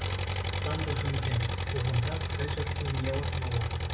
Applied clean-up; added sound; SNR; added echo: none; Engine; -3 dB; reverberation time 0.9 s.